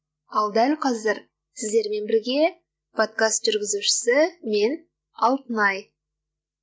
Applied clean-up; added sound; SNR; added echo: none; none; none; none.